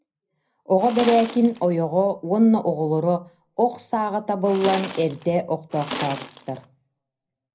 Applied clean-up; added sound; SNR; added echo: none; Tools; 11 dB; reverberation time 0.5 s.